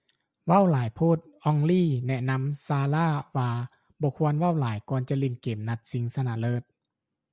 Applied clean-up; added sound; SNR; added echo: none; none; none; none.